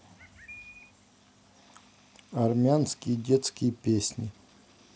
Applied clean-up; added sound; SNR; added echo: none; Bird; 19 dB; none.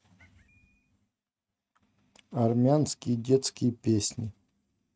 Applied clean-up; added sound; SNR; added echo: neural mask model RNNoise.